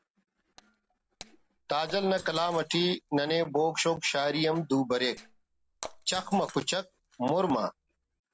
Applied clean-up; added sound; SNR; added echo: neural separator model SepFormer DNS4.